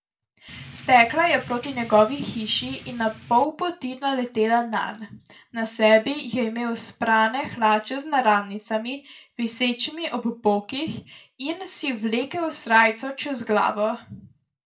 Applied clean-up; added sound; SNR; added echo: none; Drip / Rain; 17 dB; reverberation time 0.2 s.